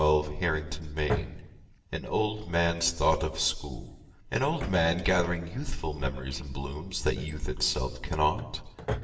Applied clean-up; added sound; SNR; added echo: none; Drawer open or close; 12 dB; reverberation time 0.9 s.